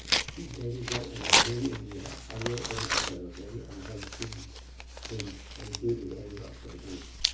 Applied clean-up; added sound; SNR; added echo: none; Tearing; -5 dB; reverberation time 0.3 s.